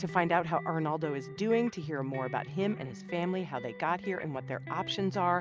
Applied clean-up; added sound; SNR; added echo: none; none; none; none.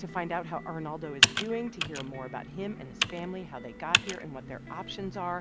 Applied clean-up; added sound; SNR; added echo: none; Computer keyboard; -4 dB; none.